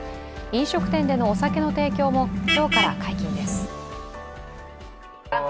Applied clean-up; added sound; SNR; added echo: none; Vehicle horn, car horn, honking; -1 dB; none.